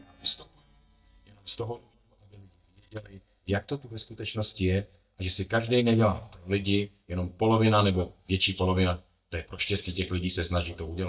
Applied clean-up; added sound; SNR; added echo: neural mask model DeepFilterNet 3.